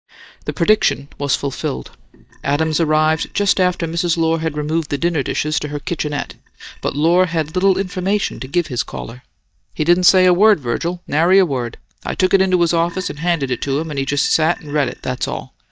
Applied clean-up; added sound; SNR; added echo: neural mask model DeepFilterNet 3.